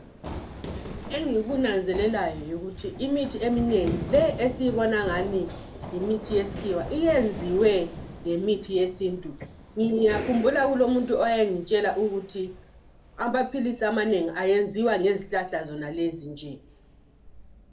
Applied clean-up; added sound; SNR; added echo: none; Run; 13 dB; reverberation time 0.3 s.